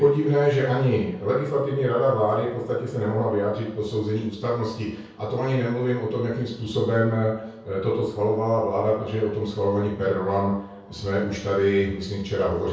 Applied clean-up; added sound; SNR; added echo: none; none; none; reverberation time 0.6 s.